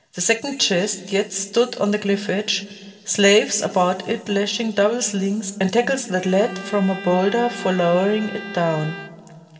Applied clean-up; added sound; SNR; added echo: none; Bowed string instrument; 15 dB; reverberation time 1.8 s.